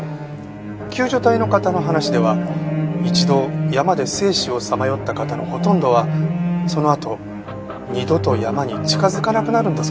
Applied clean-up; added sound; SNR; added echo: none; none; none; none.